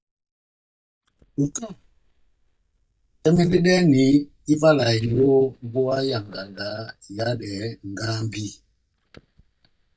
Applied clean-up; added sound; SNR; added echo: neural mask model DeepFilterNet 3.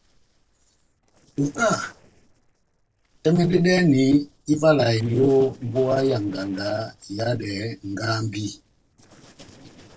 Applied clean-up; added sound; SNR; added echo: neural separator model SepFormer DNS4.